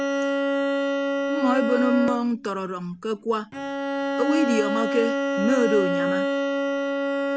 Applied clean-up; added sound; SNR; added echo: none; Bowed string instrument; -1 dB; none.